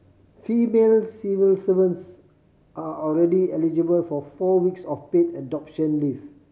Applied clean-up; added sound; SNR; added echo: none; none; none; none.